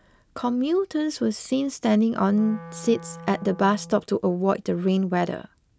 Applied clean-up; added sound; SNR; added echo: none; Wind instrument, woodwind instrument; 18 dB; none.